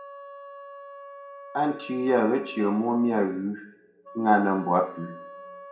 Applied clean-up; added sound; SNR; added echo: none; Wind instrument, woodwind instrument; 17 dB; reverberation time 0.5 s.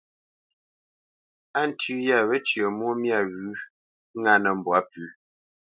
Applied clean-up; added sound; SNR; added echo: none; none; none; none.